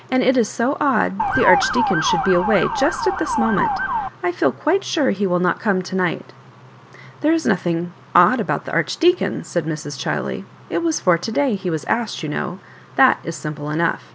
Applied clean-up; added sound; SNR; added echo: none; Motor vehicle (road) / Siren; 1 dB; none.